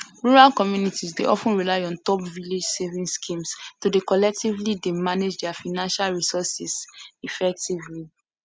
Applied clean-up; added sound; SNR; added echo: none; none; none; none.